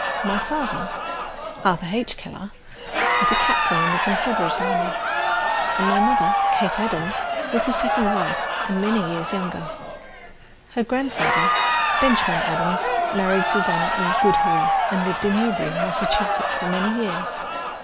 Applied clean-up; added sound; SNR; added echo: none; Crowd; -4 dB; none.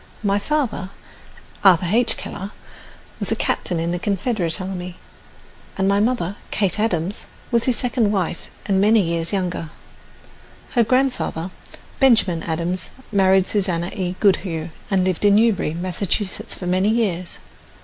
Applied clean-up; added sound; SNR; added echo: none; none; none; none.